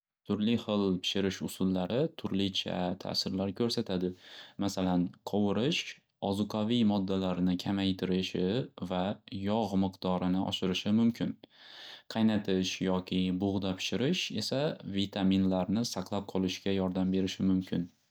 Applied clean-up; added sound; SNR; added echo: none; none; none; none.